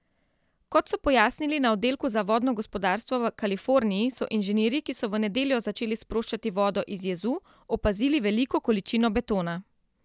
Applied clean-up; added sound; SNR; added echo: none; none; none; none.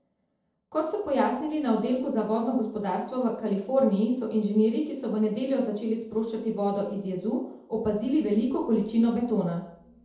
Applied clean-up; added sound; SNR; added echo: none; none; none; reverberation time 0.8 s.